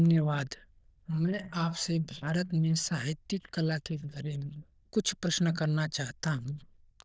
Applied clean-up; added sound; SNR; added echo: neural diffusion model UNIVERSE++.